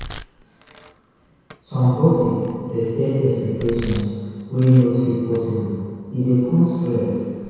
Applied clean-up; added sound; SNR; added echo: none; Domestic sounds, home sounds; 20 dB; reverberation time 2.0 s.